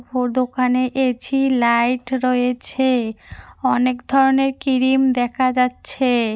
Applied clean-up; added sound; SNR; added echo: none; none; none; none.